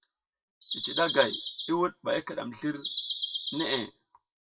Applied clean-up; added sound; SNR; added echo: classical method WPE with log-MMSE.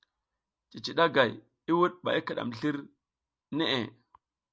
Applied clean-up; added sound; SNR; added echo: none; none; none; none.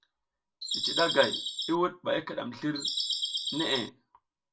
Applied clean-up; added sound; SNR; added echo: none; Bird vocalization, bird call, bird song; 0 dB; reverberation time 0.2 s.